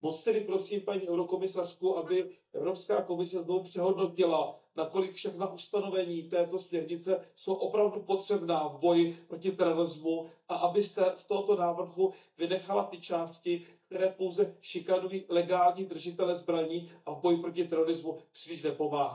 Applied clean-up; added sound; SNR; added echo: neural mask model DeepFilterNet 3.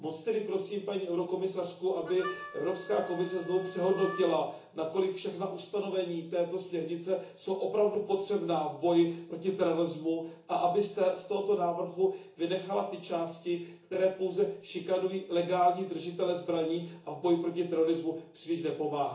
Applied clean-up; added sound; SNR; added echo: none; Harmonica; 14 dB; reverberation time 0.8 s.